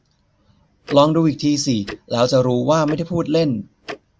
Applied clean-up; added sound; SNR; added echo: none; Tick-tock; 20 dB; none.